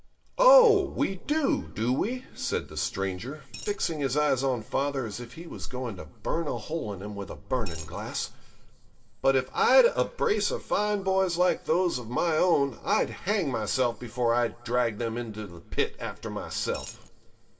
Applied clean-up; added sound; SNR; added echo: none; Coin (dropping); 14 dB; reverberation time 0.1 s.